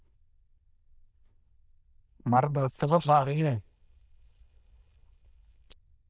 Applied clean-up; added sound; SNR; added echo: neural diffusion model UNIVERSE++.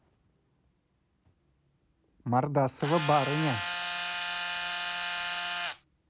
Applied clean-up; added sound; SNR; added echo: none; Tools; -1 dB; none.